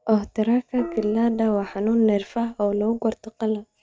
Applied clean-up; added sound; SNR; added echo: neural mask model RNNoise.